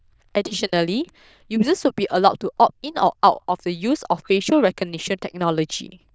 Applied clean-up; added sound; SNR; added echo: neural diffusion model UNIVERSE++.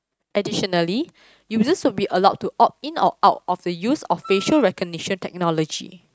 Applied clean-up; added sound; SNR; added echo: neural mask model RNNoise.